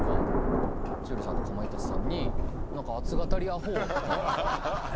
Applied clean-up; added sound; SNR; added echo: none; Thunder; -4 dB; none.